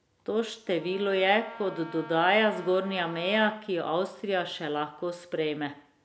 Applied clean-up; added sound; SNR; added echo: none; Wind instrument, woodwind instrument; 17 dB; none.